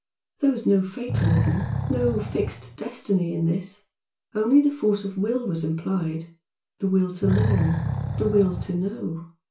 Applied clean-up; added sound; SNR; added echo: none; Animal; 1 dB; reverberation time 0.3 s.